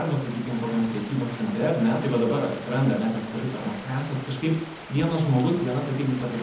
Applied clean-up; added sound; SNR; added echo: none; Stream; 14 dB; reverberation time 1.0 s.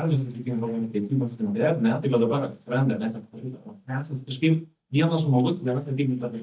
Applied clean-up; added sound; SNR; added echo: neural mask model DeepFilterNet 3.